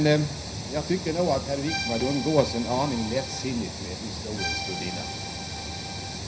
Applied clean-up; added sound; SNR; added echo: none; Accordion; 8 dB; reverberation time 0.5 s.